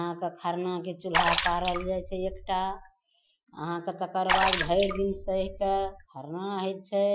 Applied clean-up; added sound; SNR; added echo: classical method Wiener filter.